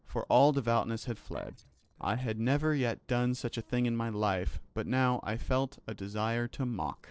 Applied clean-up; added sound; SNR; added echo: neural separator model SepFormer DNS4.